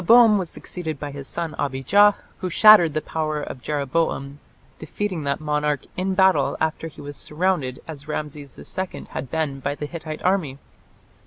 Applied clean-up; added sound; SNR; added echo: none; none; none; none.